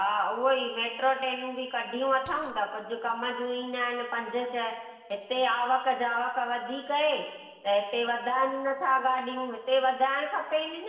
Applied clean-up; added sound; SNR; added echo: neural separator model SepFormer DNS4.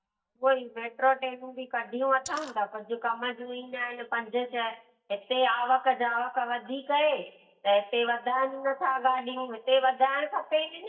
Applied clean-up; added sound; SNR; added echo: neural mask model DeepFilterNet 3.